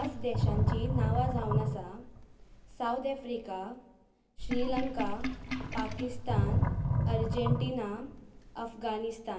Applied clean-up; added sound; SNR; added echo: none; Sink (filling or washing); -4 dB; reverberation time 0.3 s.